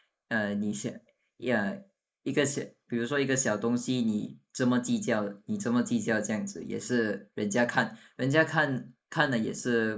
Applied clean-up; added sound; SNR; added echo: neural mask model Resemble Enhance denoiser.